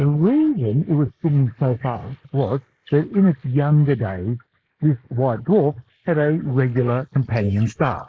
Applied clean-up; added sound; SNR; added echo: neural mask model Resemble Enhance denoiser.